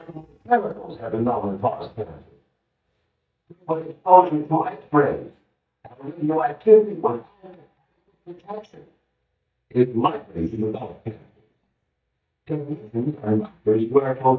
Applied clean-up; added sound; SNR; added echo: neural mask model DeepFilterNet 3.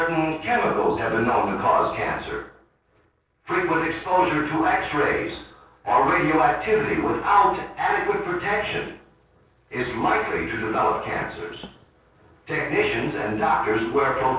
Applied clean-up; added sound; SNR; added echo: neural separator model SepFormer DNS4.